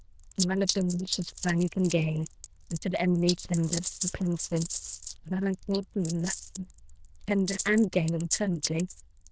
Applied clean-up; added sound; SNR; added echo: neural diffusion model UNIVERSE++.